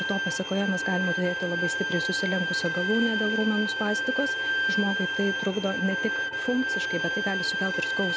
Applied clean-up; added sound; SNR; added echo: none; Bowed string instrument; 0 dB; none.